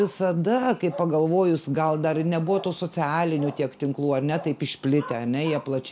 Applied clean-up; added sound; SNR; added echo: none; none; none; none.